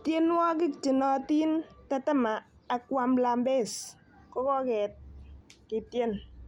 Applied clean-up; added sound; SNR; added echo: none; none; none; none.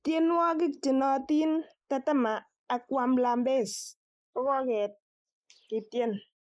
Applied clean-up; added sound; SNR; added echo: neural mask model Resemble Enhance denoiser.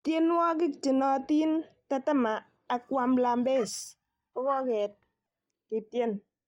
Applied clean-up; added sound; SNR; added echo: neural mask model DeepFilterNet 3.